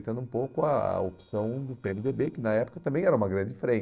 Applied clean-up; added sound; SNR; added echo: neural separator model SepFormer DNS4.